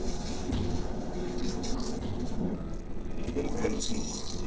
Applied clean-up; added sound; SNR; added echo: neural separator model SepFormer DNS4.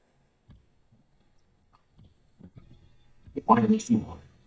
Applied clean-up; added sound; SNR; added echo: neural mask model DeepFilterNet 3.